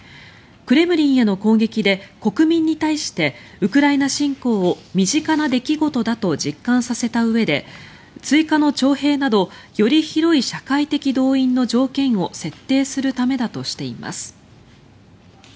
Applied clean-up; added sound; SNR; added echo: none; none; none; none.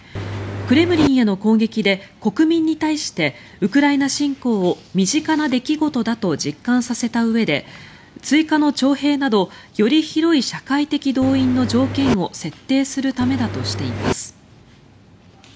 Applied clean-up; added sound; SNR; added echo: none; Engine; 6 dB; none.